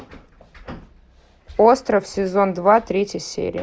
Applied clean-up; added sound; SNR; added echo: none; none; none; none.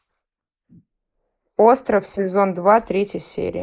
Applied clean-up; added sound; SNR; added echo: neural mask model Resemble Enhance denoiser.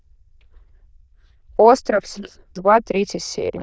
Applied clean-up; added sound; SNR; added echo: neural diffusion model UNIVERSE++.